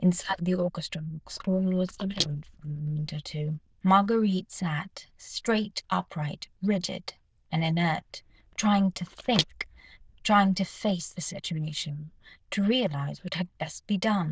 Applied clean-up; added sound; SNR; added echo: neural diffusion model UNIVERSE++.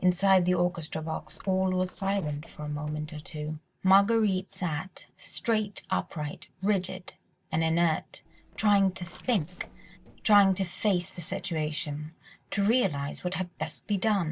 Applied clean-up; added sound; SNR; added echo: neural separator model SepFormer DNS4.